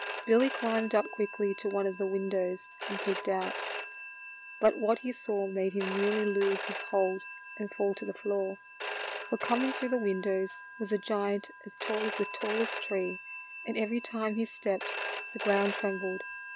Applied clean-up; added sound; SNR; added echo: none; Telephone; 8 dB; none.